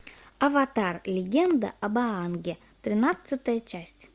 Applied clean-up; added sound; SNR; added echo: none; none; none; none.